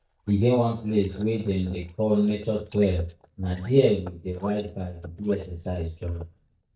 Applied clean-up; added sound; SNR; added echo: neural mask model DeepFilterNet 3.